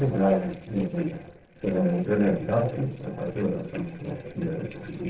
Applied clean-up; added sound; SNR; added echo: neural separator model SepFormer DNS4.